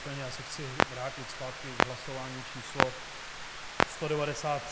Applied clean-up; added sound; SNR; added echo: none; Clock; -4 dB; none.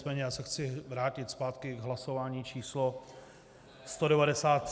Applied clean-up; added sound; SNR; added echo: none; none; none; none.